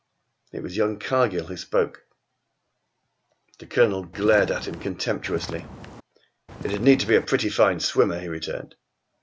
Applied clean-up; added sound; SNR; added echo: none; Walk, footsteps; 12 dB; none.